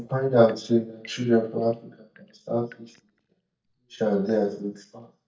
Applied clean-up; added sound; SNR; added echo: neural mask model DeepFilterNet 3.